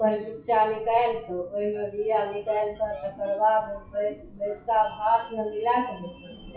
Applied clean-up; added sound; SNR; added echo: classical method WPE with log-MMSE.